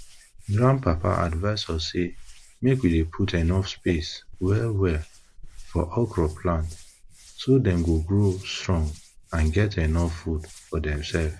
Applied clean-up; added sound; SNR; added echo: none; Hands; 20 dB; none.